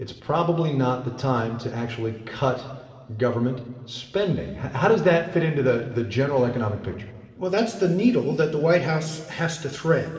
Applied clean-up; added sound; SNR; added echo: none; none; none; reverberation time 2.9 s.